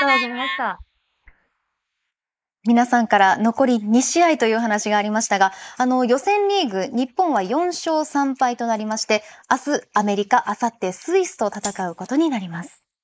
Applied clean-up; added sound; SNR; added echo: neural mask model Resemble Enhance denoiser.